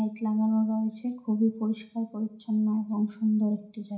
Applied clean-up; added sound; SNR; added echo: none; none; none; reverberation time 0.4 s.